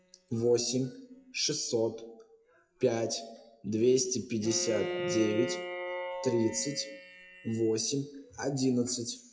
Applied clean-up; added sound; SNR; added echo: classical method WPE with log-MMSE.